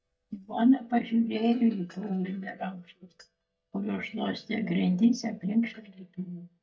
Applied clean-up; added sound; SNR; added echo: neural mask model DeepFilterNet 3.